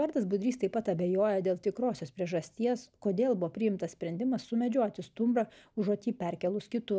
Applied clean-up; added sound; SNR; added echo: none; none; none; none.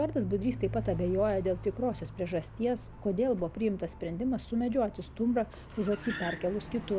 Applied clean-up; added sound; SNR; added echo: none; Car; 11 dB; none.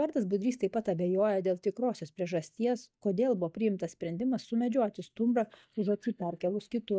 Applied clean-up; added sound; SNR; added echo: neural mask model DeepFilterNet 3.